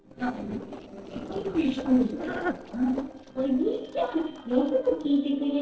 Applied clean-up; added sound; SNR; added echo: neural separator model SepFormer DNS4.